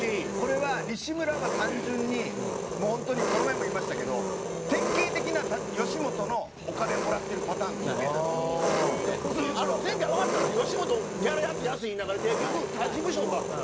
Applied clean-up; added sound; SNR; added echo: none; Engine; 1 dB; none.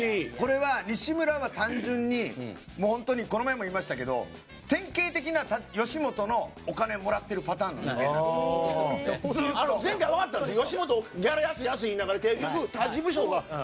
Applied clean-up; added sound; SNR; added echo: none; none; none; none.